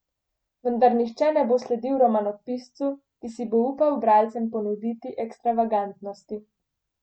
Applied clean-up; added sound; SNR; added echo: none; none; none; none.